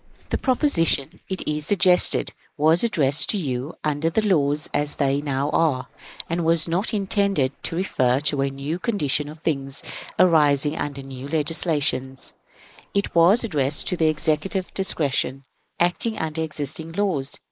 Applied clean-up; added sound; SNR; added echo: neural mask model Resemble Enhance denoiser.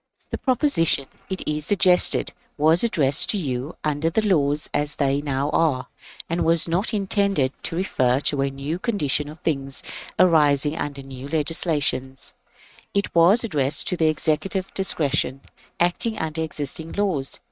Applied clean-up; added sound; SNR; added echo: neural mask model RNNoise.